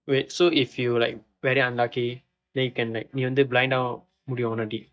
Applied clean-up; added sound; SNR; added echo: neural mask model DeepFilterNet 3.